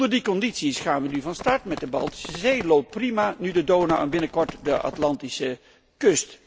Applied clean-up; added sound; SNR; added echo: none; Run; 15 dB; none.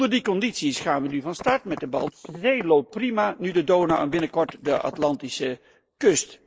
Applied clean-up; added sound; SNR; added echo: neural mask model Resemble Enhance denoiser.